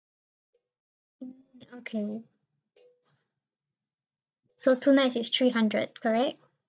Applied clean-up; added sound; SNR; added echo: neural mask model DeepFilterNet 3.